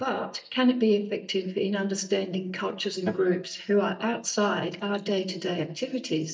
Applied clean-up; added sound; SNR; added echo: neural mask model DeepFilterNet 3.